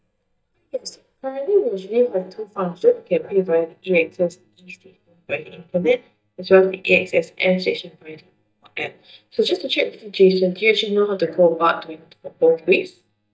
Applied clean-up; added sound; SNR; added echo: neural mask model DeepFilterNet 3.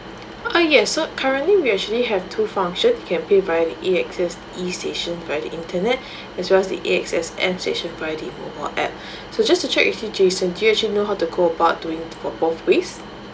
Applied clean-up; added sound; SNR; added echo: none; none; none; none.